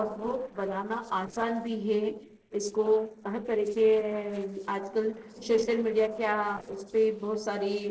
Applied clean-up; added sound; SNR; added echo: neural separator model SepFormer DNS4.